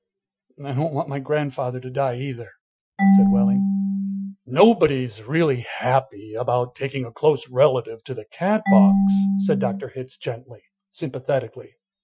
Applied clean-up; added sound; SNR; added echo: classical method Wiener filter.